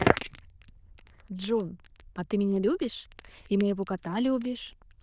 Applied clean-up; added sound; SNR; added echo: neural diffusion model UNIVERSE++.